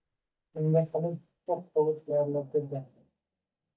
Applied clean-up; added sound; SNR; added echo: neural mask model DeepFilterNet 3.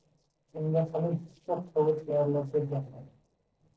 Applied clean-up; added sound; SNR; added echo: neural separator model SepFormer DNS4.